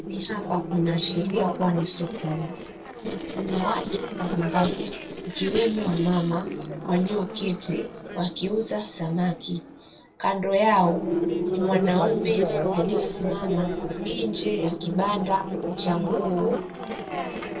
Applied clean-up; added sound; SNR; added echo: neural separator model SepFormer DNS4.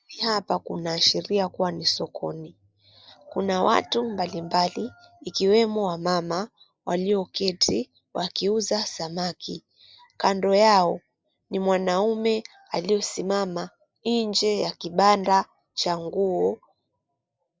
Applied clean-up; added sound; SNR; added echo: none; none; none; none.